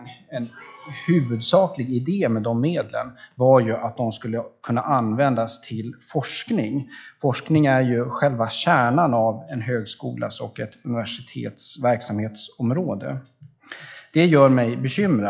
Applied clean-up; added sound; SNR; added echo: classical method log-MMSE.